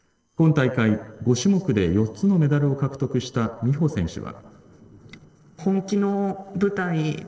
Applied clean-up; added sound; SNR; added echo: neural separator model SepFormer DNS4.